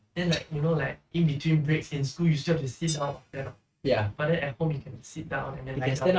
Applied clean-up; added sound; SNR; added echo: neural mask model RNNoise.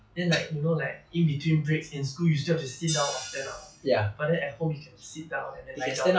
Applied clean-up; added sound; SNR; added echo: classical method log-MMSE.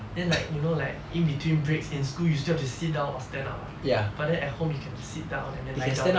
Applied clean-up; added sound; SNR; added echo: none; none; none; none.